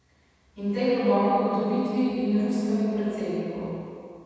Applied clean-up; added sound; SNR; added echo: none; none; none; reverberation time 2.1 s.